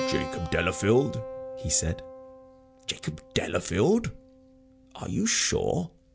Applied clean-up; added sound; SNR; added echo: none; Keyboard (musical); 12 dB; none.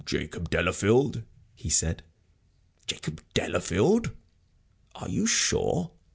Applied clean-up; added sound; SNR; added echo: none; none; none; none.